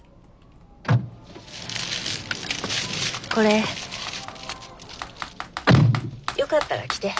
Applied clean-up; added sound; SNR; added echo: none; Computer keyboard; 14 dB; none.